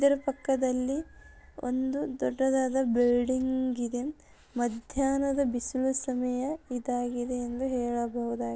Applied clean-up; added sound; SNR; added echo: none; none; none; none.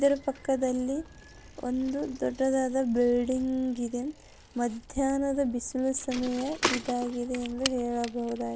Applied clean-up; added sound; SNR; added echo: none; Bicycle; 12 dB; none.